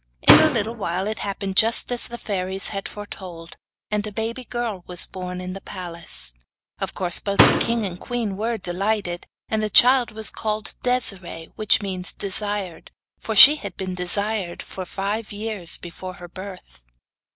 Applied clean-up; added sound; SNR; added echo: none; Slam; -4 dB; none.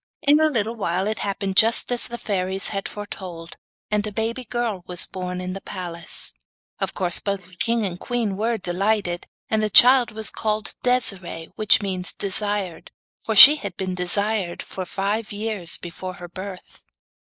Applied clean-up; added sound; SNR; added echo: neural mask model Resemble Enhance denoiser.